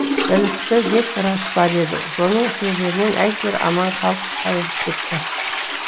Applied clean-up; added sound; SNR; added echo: none; Toilet flush; 3 dB; none.